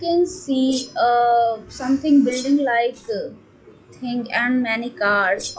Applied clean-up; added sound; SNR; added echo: classical method log-MMSE.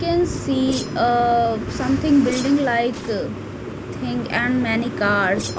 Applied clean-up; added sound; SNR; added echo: none; Whoosh, swoosh, swish; 18 dB; none.